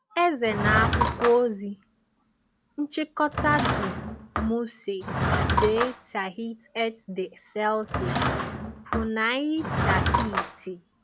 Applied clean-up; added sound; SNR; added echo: none; Drawer open or close / Wood; 1 dB; none.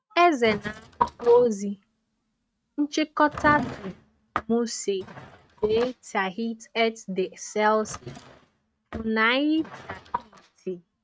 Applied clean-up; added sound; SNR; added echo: neural mask model RNNoise.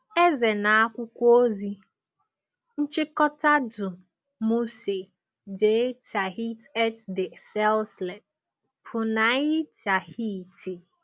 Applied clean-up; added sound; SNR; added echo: none; none; none; none.